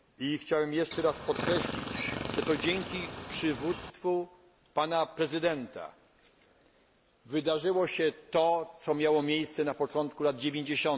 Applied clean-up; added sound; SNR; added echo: none; Chirp, tweet; 6 dB; none.